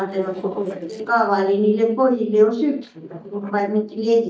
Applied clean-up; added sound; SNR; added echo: neural mask model DeepFilterNet 3.